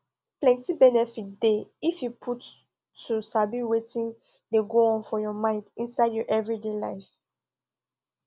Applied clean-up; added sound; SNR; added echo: none; none; none; none.